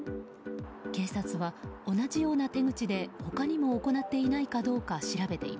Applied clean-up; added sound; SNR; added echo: none; none; none; none.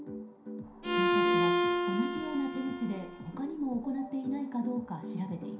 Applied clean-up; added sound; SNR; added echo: none; Bowed string instrument; -4 dB; reverberation time 0.5 s.